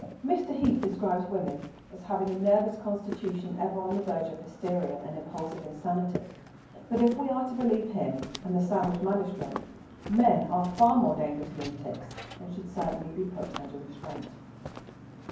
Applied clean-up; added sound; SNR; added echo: none; Walk, footsteps; 14 dB; reverberation time 0.9 s.